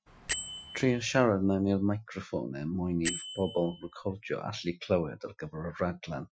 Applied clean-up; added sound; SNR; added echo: classical method Wiener filter.